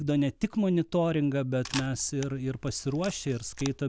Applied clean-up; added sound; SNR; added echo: none; Camera; 14 dB; none.